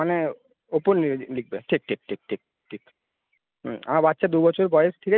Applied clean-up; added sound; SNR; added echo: none; none; none; none.